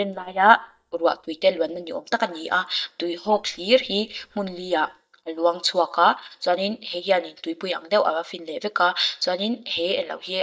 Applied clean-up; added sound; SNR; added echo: neural mask model DeepFilterNet 3.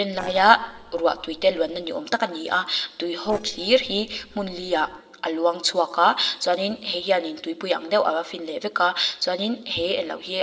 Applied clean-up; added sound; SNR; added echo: neural separator model SepFormer DNS4.